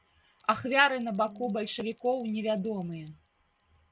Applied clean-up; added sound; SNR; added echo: none; Bell; 6 dB; none.